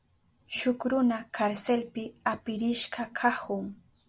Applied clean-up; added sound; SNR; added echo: none; none; none; none.